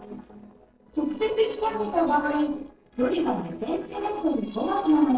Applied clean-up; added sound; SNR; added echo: neural separator model SepFormer DNS4.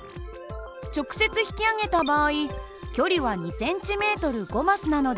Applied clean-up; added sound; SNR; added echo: none; none; none; none.